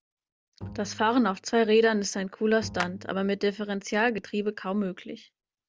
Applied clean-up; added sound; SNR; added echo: none; Bowed string instrument + Clapping; 15 dB; none.